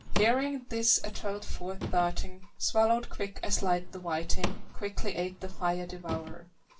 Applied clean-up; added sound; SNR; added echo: none; Drawer open or close / Wood; 15 dB; reverberation time 0.2 s.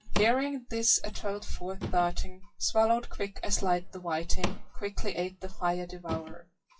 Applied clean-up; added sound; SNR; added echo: classical method WPE with log-MMSE.